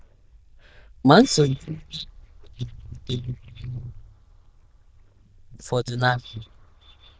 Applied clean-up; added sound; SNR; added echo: neural diffusion model UNIVERSE++.